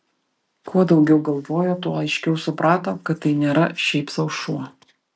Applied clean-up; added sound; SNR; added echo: none; none; none; none.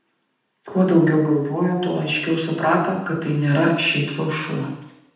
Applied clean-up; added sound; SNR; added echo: none; none; none; reverberation time 0.9 s.